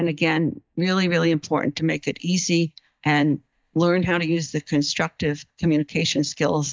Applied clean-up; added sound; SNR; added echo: neural mask model DeepFilterNet 3.